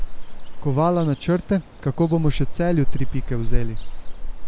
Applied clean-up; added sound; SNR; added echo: none; Ocean; -2 dB; none.